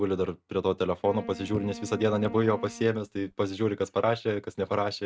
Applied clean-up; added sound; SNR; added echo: neural mask model RNNoise.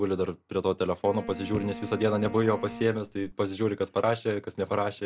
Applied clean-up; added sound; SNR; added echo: none; Raindrop / Drip + Wind instrument, woodwind instrument; 13 dB; none.